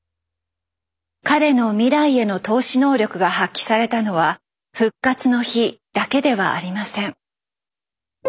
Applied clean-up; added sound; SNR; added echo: none; none; none; none.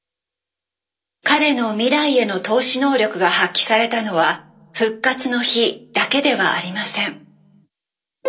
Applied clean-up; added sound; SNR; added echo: none; none; none; reverberation time 0.2 s.